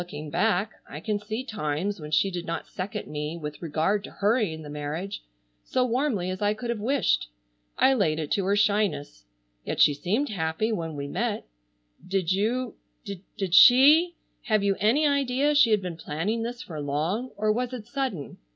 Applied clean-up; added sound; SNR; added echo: none; none; none; none.